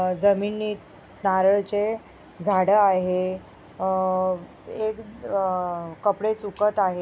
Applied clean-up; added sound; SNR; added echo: none; none; none; none.